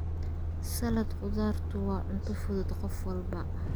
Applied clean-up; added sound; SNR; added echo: none; Truck; -3 dB; none.